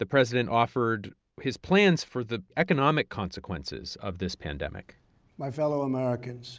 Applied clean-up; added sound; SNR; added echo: none; none; none; none.